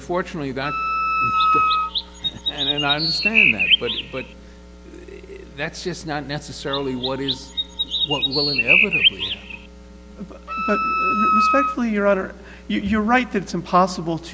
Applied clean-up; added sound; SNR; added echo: none; Wind instrument, woodwind instrument + Chirp, tweet; -5 dB; none.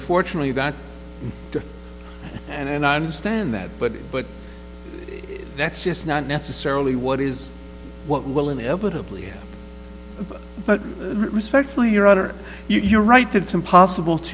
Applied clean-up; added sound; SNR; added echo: none; none; none; none.